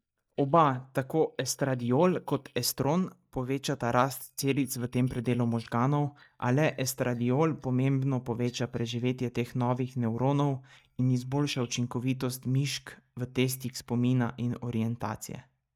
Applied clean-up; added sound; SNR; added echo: neural mask model DeepFilterNet 3.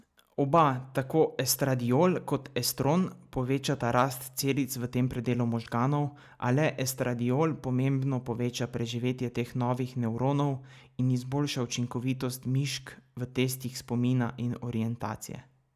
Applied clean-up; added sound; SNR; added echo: none; none; none; none.